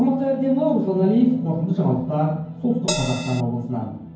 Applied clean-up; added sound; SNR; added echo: none; Crash cymbal; 6 dB; reverberation time 0.9 s.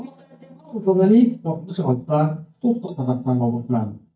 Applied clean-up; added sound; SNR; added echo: neural mask model DeepFilterNet 3.